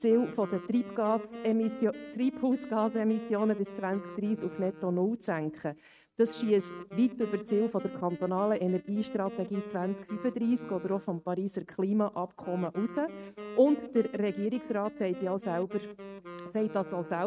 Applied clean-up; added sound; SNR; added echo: neural mask model RNNoise.